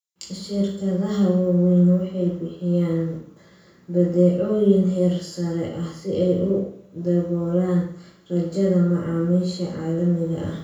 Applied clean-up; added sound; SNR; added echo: none; none; none; reverberation time 0.7 s.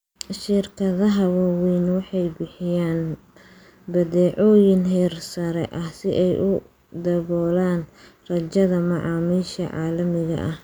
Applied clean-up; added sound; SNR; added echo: none; none; none; none.